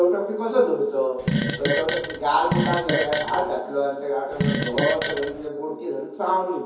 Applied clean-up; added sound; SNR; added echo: none; Fart; 1 dB; reverberation time 0.6 s.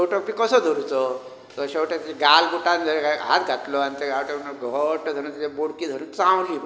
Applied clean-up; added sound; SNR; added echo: none; none; none; none.